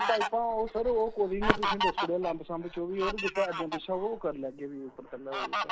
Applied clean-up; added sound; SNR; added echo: neural mask model Resemble Enhance denoiser.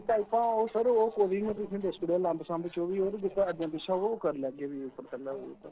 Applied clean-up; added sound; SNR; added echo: neural separator model SepFormer DNS4.